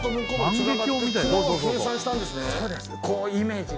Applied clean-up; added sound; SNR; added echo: none; Squeak; 10 dB; none.